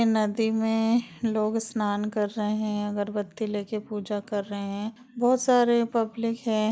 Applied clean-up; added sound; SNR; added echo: none; none; none; none.